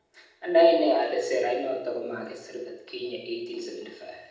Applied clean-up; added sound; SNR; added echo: none; none; none; reverberation time 0.8 s.